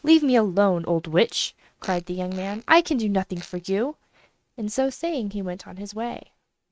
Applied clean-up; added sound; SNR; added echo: neural mask model RNNoise.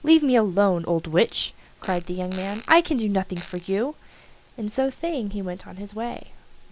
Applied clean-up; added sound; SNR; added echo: none; Fart; 19 dB; none.